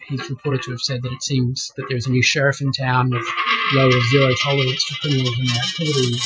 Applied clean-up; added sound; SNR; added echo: classical method Wiener filter.